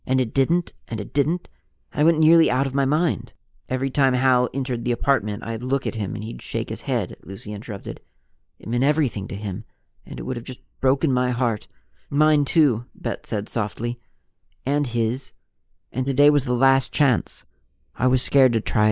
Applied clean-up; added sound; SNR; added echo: neural mask model Resemble Enhance denoiser.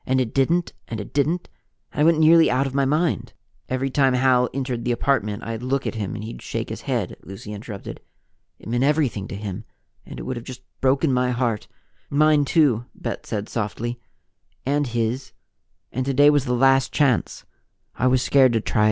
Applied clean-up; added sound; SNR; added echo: none; none; none; none.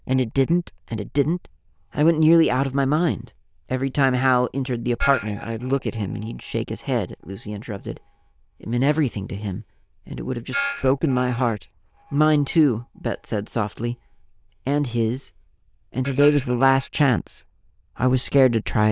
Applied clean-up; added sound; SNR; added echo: neural diffusion model UNIVERSE++.